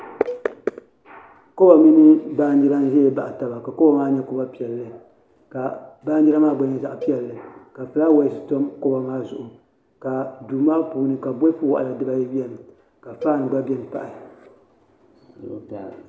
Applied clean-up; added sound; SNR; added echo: none; Cowbell; 19 dB; none.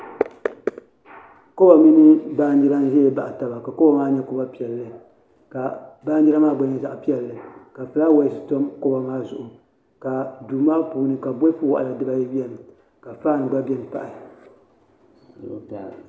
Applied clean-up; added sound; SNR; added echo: none; none; none; none.